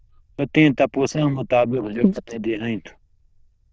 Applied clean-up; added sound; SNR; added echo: neural diffusion model UNIVERSE++.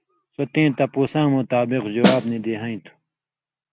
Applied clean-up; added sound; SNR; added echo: none; Snare drum; -2 dB; none.